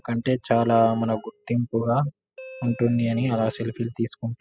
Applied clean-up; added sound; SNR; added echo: classical method spectral subtraction.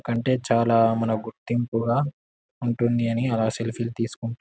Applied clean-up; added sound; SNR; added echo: none; none; none; none.